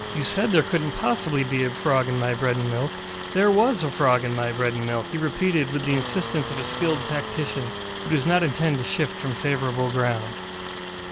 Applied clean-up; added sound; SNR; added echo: none; Tools; 7 dB; none.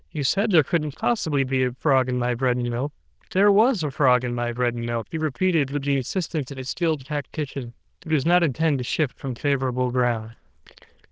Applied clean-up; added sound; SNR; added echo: neural diffusion model UNIVERSE++.